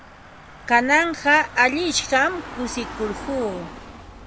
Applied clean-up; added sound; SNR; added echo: none; Engine / Car; 14 dB; none.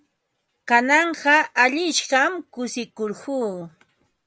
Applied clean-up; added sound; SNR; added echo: none; none; none; none.